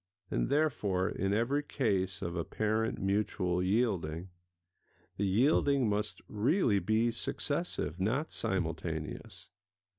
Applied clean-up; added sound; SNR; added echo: none; Thump, thud; 9 dB; none.